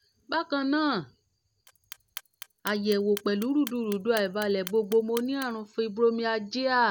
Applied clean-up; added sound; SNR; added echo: none; Clock; 19 dB; none.